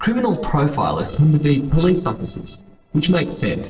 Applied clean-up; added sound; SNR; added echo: neural separator model SepFormer DNS4.